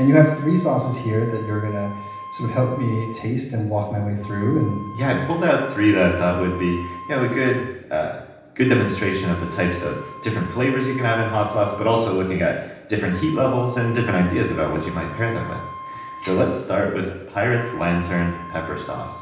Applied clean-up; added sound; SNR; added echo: none; Wind instrument, woodwind instrument; 16 dB; reverberation time 0.9 s.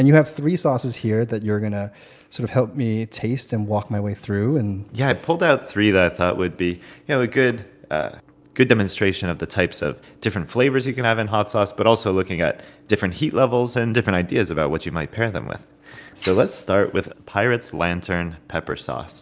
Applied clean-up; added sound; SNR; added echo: none; none; none; none.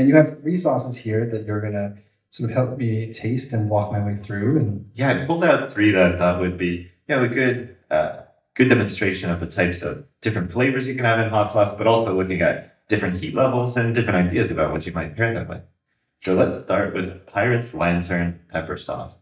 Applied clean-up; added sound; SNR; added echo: neural mask model DeepFilterNet 3.